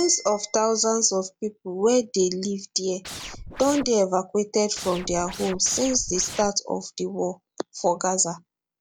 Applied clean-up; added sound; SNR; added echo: none; Scratching (performance technique) + Bicycle bell; 17 dB; none.